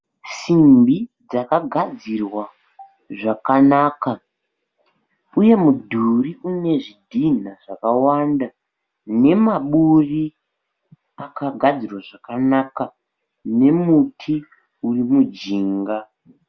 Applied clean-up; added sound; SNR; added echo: none; none; none; none.